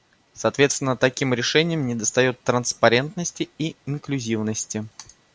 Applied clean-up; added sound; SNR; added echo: none; none; none; none.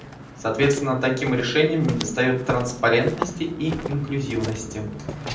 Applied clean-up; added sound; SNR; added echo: none; Walk, footsteps; 10 dB; reverberation time 0.6 s.